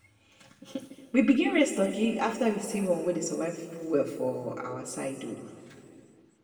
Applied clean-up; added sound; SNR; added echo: none; none; none; reverberation time 1.9 s.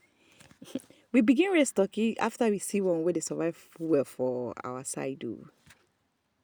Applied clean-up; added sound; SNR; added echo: none; none; none; none.